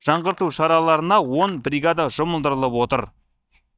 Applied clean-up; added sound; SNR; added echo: neural mask model DeepFilterNet 3.